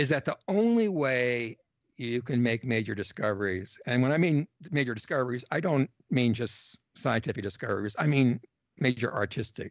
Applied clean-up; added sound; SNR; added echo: none; none; none; none.